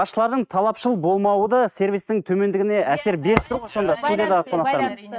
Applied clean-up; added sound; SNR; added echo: neural mask model RNNoise.